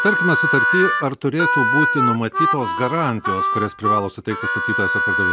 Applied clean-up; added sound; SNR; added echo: none; Harmonica; -2 dB; none.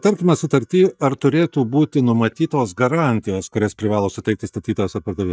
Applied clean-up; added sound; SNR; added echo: neural mask model DeepFilterNet 3.